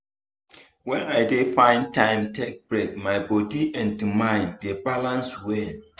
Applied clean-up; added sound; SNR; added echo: none; none; none; none.